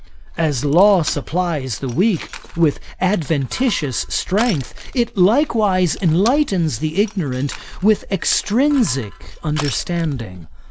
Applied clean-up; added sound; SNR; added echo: none; Crushing; 13 dB; none.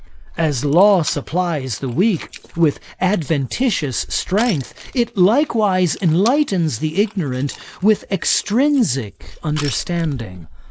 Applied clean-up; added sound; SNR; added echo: neural mask model Resemble Enhance denoiser.